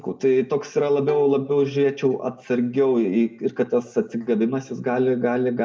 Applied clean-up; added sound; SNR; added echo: none; Bowed string instrument; 18 dB; reverberation time 0.5 s.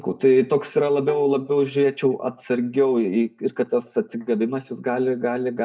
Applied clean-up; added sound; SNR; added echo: neural mask model DeepFilterNet 3.